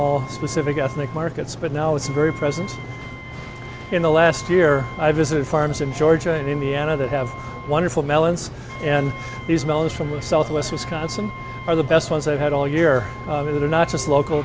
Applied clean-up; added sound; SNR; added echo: none; Wind instrument, woodwind instrument + Burping, eructation; 17 dB; none.